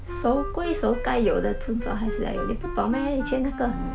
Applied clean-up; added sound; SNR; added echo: none; Sliding door + Wind instrument, woodwind instrument; 4 dB; none.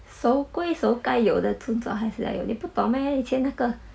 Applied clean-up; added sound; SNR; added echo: none; none; none; none.